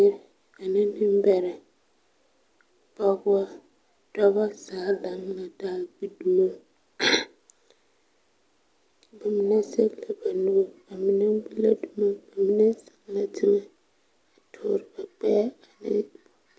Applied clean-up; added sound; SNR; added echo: none; none; none; none.